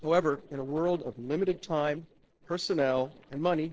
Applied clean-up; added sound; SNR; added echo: neural separator model SepFormer DNS4.